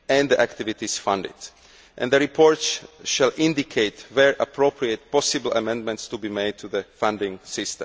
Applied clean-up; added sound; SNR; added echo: none; none; none; none.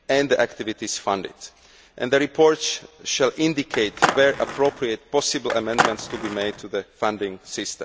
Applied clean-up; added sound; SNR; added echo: none; Skateboard; 2 dB; none.